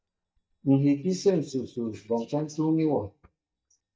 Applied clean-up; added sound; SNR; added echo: neural mask model DeepFilterNet 3.